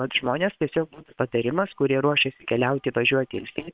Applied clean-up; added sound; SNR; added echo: neural separator model SepFormer WHAM!.